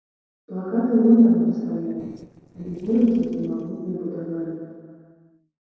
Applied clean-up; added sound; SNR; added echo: neural separator model SepFormer DNS4.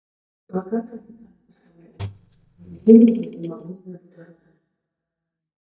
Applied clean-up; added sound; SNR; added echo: neural mask model DeepFilterNet 3.